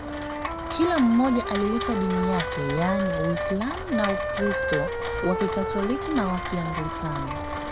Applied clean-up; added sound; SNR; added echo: none; Wind instrument, woodwind instrument + Rain; 2 dB; none.